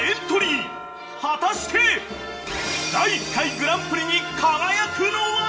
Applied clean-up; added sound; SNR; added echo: none; Bowed string instrument; 19 dB; reverberation time 1.0 s.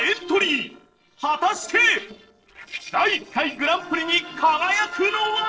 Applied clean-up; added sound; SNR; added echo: neural separator model SepFormer DNS4.